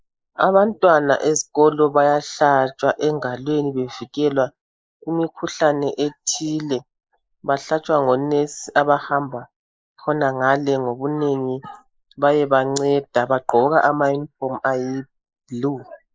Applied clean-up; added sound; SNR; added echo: neural mask model Resemble Enhance denoiser.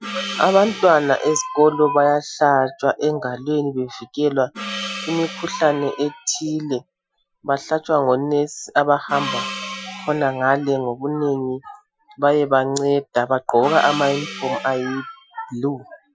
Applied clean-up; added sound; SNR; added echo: classical method Wiener filter.